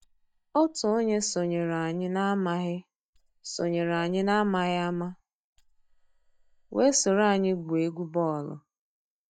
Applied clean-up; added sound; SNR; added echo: neural mask model DeepFilterNet 3.